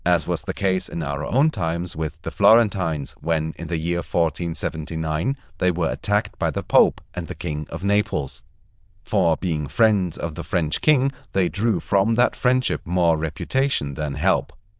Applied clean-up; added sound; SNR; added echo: neural diffusion model UNIVERSE++.